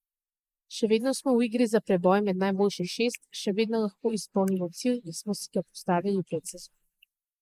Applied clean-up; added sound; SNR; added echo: neural mask model Resemble Enhance denoiser.